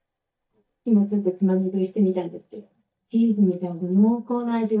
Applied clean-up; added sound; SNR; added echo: neural mask model DeepFilterNet 3.